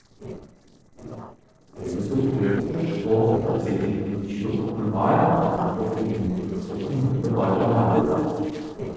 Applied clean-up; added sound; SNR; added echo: neural separator model SepFormer DNS4.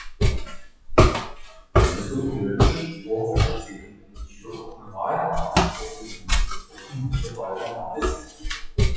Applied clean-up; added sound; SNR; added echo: classical method WPE with log-MMSE.